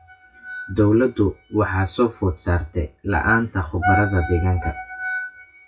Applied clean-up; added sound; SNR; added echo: classical method WPE with log-MMSE.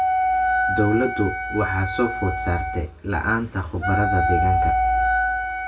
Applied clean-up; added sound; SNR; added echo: none; Wind instrument, woodwind instrument; -1 dB; reverberation time 0.1 s.